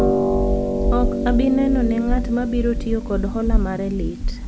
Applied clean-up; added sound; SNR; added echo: none; Harp; -2 dB; none.